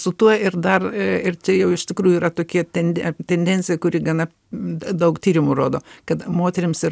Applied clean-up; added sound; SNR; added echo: none; none; none; none.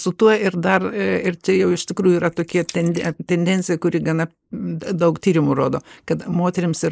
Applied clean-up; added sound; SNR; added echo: neural mask model Resemble Enhance denoiser.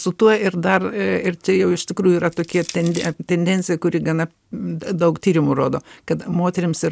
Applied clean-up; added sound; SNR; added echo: none; Crushing; 17 dB; none.